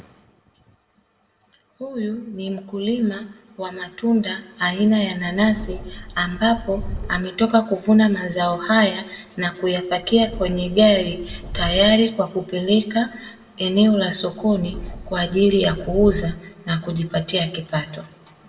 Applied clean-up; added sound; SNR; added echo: none; Subway, metro, underground; 11 dB; reverberation time 1.2 s.